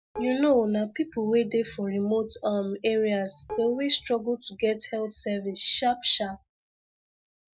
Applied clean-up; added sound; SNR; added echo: none; Dishes, pots, and pans; 16 dB; none.